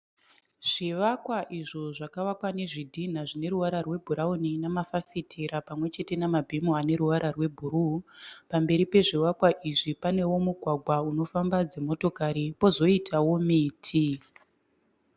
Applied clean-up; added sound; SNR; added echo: none; none; none; none.